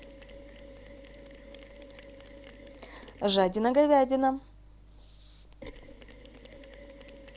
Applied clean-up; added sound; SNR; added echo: none; Mechanisms; 18 dB; none.